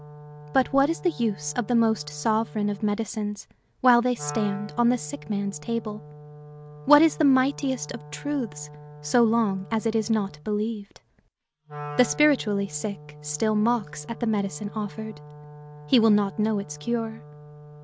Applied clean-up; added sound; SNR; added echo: none; Wind instrument, woodwind instrument; 16 dB; none.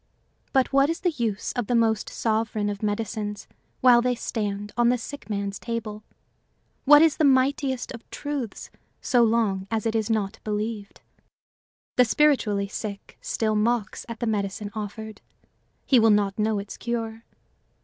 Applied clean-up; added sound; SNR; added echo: none; none; none; none.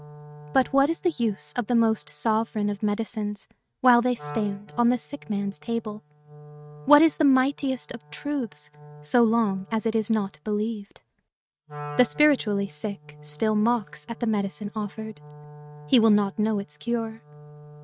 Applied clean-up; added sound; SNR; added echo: neural mask model RNNoise.